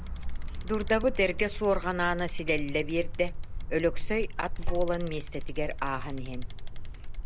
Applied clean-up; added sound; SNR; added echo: none; Bicycle; 0 dB; none.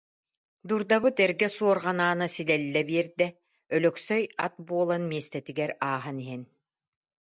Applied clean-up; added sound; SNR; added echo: none; none; none; none.